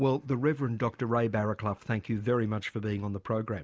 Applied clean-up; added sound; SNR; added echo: none; none; none; none.